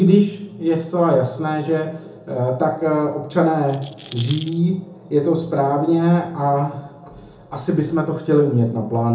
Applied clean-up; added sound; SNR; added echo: none; Rattle; 10 dB; reverberation time 0.7 s.